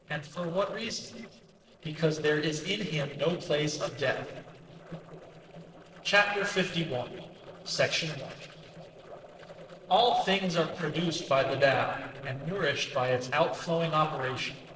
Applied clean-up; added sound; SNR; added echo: neural separator model SepFormer DNS4.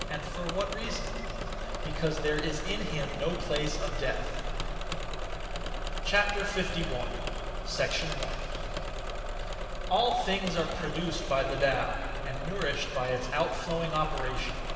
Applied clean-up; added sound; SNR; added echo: none; Engine / Mechanisms; 1 dB; reverberation time 2.9 s.